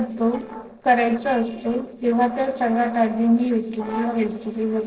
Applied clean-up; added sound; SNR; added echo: neural separator model SepFormer DNS4.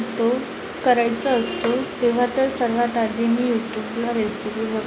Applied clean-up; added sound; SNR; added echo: none; none; none; none.